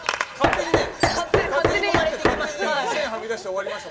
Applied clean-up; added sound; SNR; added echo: none; Knock; 0 dB; reverberation time 1.2 s.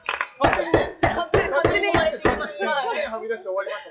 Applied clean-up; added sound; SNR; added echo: classical method WPE with log-MMSE.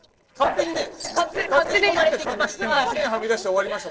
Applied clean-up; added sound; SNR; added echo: neural separator model SepFormer DNS4.